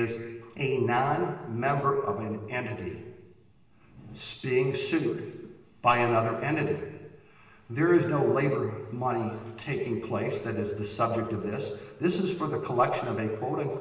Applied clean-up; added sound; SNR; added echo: none; none; none; reverberation time 1.2 s.